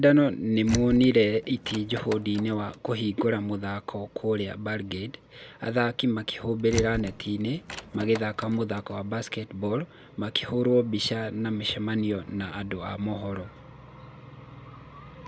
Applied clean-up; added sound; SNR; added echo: none; Door; 12 dB; none.